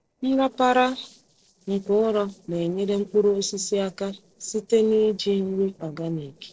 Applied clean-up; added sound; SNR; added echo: neural separator model SepFormer DNS4.